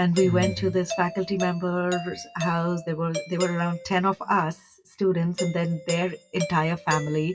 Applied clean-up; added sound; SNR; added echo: classical method WPE with log-MMSE.